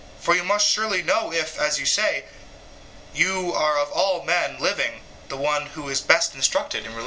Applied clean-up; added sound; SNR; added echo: none; none; none; none.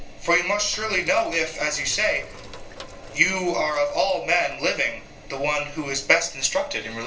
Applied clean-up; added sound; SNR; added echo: none; Sink (filling or washing); 16 dB; reverberation time 0.3 s.